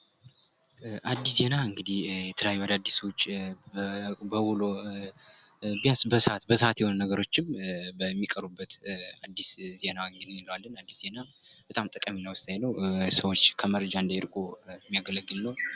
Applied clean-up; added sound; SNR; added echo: none; none; none; none.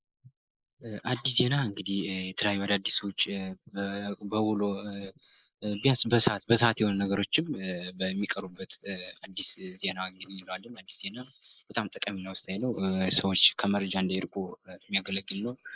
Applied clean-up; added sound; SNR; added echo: neural mask model Resemble Enhance denoiser.